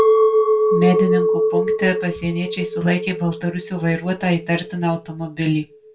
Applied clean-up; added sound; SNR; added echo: none; Chink, clink; -1 dB; reverberation time 0.2 s.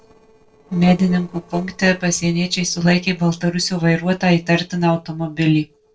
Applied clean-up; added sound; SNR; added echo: neural separator model SepFormer DNS4.